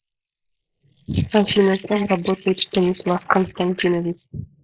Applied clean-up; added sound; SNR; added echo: neural mask model Resemble Enhance denoiser.